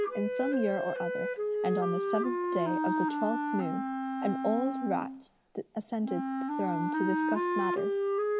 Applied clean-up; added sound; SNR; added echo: none; Wind instrument, woodwind instrument; -2 dB; none.